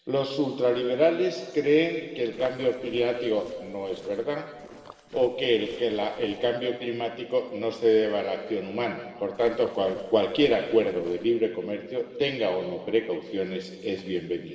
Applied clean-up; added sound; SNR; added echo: neural separator model SepFormer DNS4.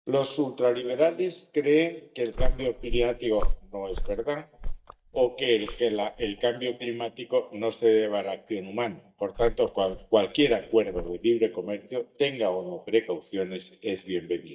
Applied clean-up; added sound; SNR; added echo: neural mask model DeepFilterNet 3.